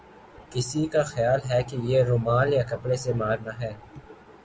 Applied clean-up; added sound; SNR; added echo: none; none; none; none.